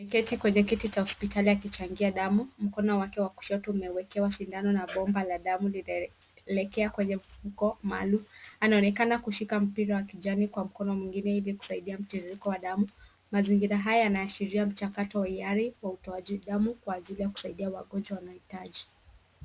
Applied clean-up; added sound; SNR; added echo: none; none; none; none.